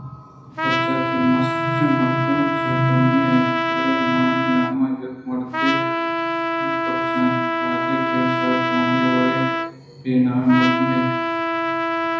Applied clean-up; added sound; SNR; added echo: none; Trumpet; 0 dB; reverberation time 1.0 s.